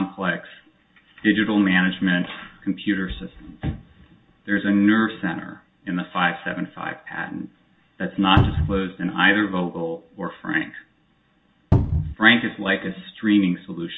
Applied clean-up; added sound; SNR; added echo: none; Cupboard open or close; -4 dB; reverberation time 0.2 s.